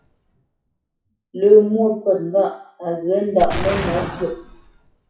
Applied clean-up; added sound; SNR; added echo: classical method WPE with log-MMSE.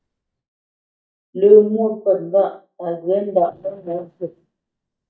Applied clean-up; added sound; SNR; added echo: neural mask model DeepFilterNet 3.